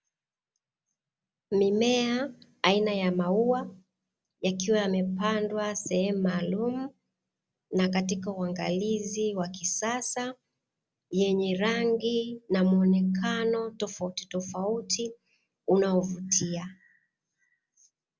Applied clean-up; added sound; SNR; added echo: none; none; none; none.